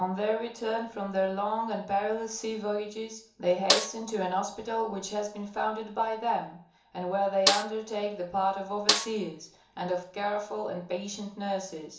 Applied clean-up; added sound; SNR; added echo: none; Snare drum; 1 dB; reverberation time 0.7 s.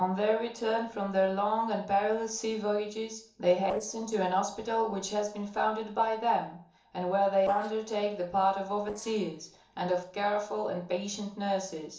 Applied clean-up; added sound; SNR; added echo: neural separator model SepFormer DNS4.